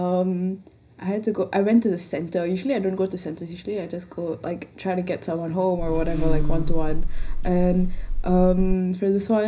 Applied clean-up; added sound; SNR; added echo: none; Buzz; -4 dB; reverberation time 0.5 s.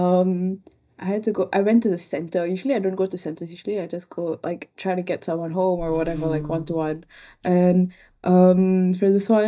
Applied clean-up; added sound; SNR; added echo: neural mask model DeepFilterNet 3.